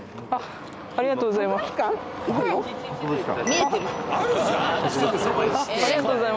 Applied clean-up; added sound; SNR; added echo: none; none; none; none.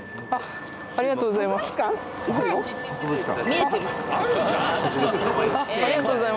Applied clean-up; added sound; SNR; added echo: none; Wind instrument, woodwind instrument; 16 dB; none.